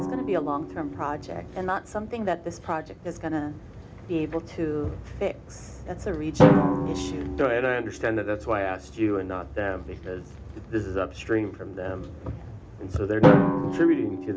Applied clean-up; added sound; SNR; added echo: none; Drum; 0 dB; none.